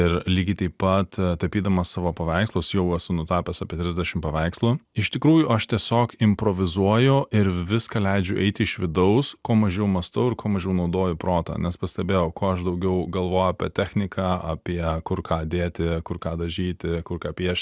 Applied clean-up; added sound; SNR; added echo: none; none; none; none.